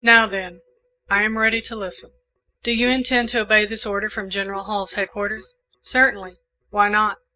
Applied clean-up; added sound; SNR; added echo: neural mask model DeepFilterNet 3.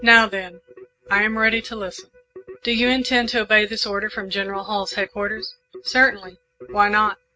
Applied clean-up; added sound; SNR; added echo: neural mask model RNNoise.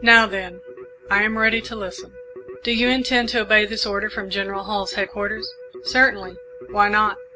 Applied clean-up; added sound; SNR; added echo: none; Keyboard (musical); 17 dB; none.